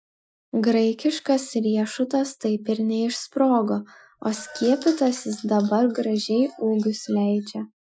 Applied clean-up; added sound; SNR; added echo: classical method Wiener filter.